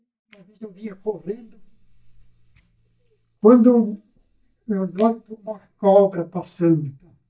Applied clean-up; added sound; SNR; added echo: neural mask model DeepFilterNet 3.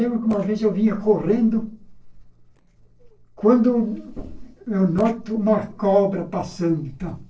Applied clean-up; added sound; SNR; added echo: neural separator model SepFormer DNS4.